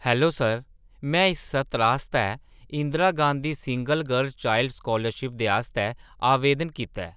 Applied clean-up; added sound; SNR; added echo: none; none; none; none.